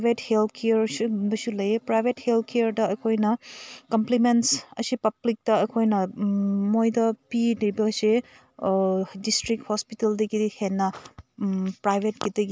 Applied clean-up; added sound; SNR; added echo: none; none; none; none.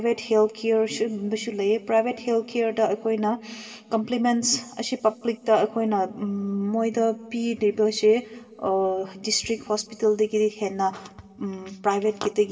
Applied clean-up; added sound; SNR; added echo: none; none; none; reverberation time 1.4 s.